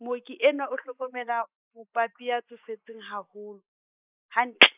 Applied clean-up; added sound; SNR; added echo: neural mask model Resemble Enhance denoiser.